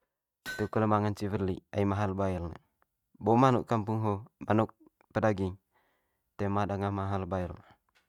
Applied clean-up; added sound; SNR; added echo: neural mask model RNNoise.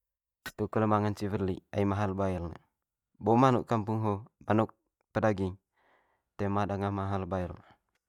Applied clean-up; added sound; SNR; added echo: neural mask model DeepFilterNet 3.